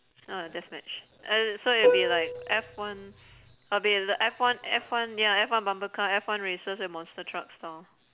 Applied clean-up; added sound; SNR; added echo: none; Plucked string instrument; -1 dB; none.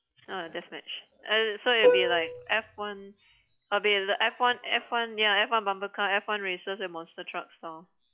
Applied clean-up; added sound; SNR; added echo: classical method log-MMSE.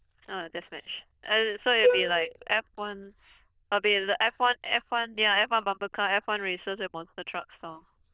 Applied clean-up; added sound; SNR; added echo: neural diffusion model UNIVERSE++.